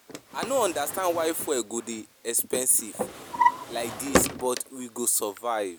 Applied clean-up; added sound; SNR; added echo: none; Drawer open or close; 3 dB; none.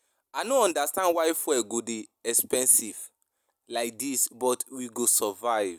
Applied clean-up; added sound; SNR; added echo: none; none; none; none.